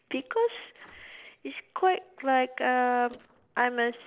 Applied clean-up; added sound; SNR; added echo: neural separator model SepFormer DNS4.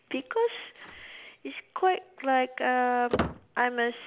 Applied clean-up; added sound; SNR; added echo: none; Squeak; 10 dB; none.